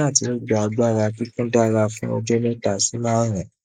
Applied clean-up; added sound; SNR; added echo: neural mask model Resemble Enhance denoiser.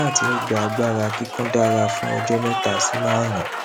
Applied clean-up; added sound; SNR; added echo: none; Applause; 2 dB; none.